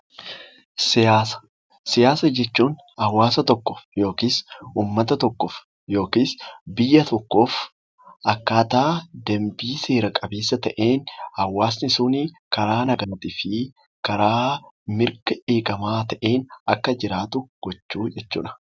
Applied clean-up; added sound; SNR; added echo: none; none; none; none.